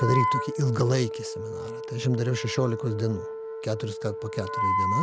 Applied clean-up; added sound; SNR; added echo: none; Wind instrument, woodwind instrument; 3 dB; none.